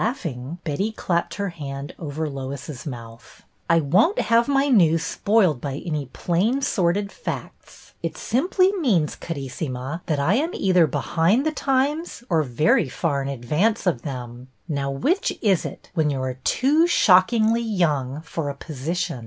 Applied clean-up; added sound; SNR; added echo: none; none; none; none.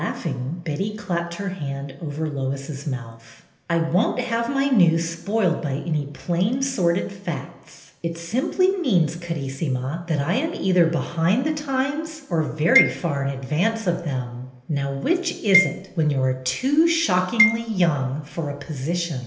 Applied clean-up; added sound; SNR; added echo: none; Marimba, xylophone; 4 dB; reverberation time 0.8 s.